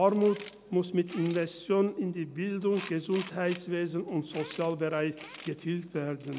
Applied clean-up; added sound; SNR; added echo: none; Tools; 20 dB; none.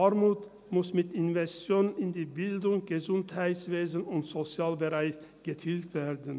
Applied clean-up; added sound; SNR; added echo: none; none; none; none.